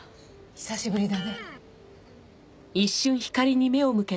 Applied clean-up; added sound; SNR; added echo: none; Electric guitar; 19 dB; none.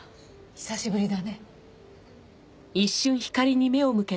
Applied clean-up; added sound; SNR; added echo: none; none; none; none.